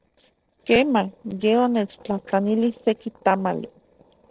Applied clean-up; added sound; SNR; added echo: neural separator model SepFormer DNS4.